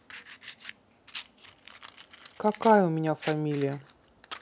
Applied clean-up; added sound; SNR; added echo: none; Fire; 18 dB; none.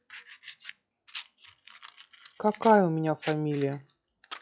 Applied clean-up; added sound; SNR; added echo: classical method log-MMSE.